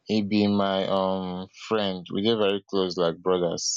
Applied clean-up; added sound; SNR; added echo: none; none; none; none.